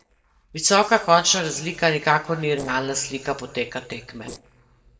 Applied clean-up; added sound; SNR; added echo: neural separator model SepFormer DNS4.